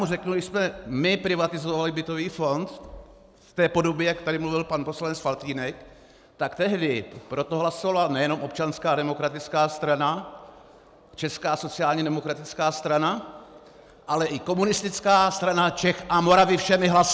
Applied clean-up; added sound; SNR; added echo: none; none; none; none.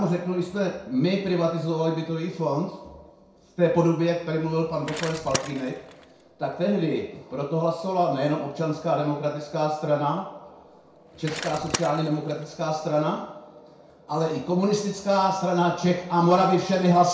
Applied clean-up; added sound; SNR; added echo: none; Bicycle; 12 dB; reverberation time 0.6 s.